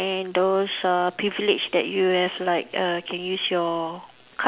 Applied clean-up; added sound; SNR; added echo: none; none; none; none.